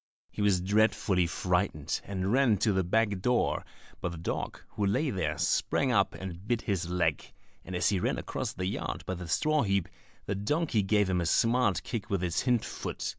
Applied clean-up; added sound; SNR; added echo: none; none; none; none.